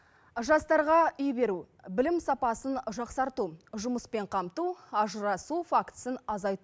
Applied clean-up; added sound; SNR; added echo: neural mask model Resemble Enhance denoiser.